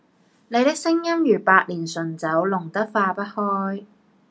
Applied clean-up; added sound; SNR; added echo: none; none; none; none.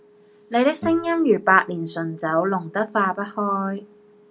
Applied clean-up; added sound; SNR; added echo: none; Acoustic guitar; 19 dB; none.